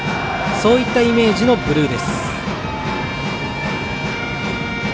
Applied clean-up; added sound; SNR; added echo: none; Bowed string instrument; 11 dB; none.